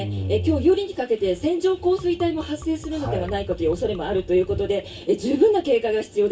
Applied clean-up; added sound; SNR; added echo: none; Liquid; 18 dB; reverberation time 0.2 s.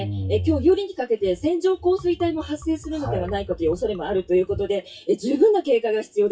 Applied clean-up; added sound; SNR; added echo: classical method WPE with log-MMSE.